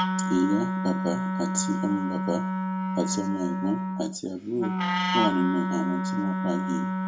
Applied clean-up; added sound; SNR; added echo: none; Wind instrument, woodwind instrument; -2 dB; reverberation time 0.5 s.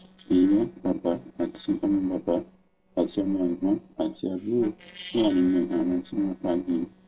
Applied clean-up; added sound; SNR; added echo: neural separator model SepFormer DNS4.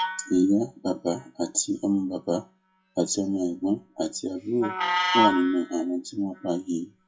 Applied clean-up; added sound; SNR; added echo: classical method WPE with log-MMSE.